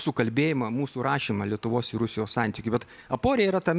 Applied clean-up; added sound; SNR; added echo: none; none; none; none.